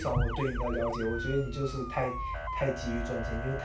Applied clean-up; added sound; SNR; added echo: none; Motor vehicle (road) / Siren; 8 dB; reverberation time 0.3 s.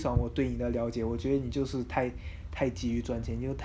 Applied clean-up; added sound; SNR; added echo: none; none; none; none.